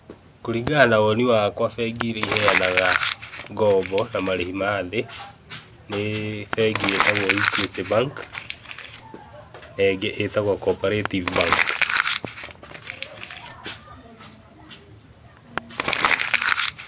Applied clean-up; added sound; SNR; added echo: none; Crumpling, crinkling; 3 dB; none.